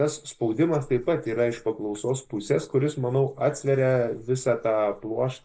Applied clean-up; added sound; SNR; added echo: neural mask model Resemble Enhance denoiser.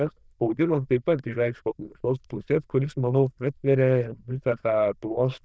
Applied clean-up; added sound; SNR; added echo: neural diffusion model UNIVERSE++.